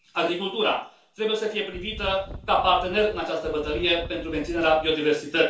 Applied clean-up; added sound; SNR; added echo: none; Wind; 14 dB; reverberation time 0.3 s.